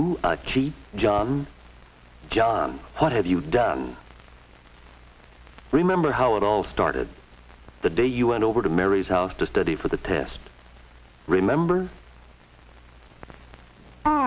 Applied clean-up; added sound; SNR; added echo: none; none; none; none.